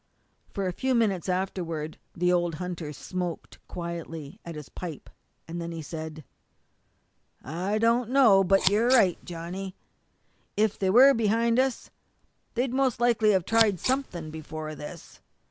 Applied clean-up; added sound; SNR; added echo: none; Scissors; 6 dB; none.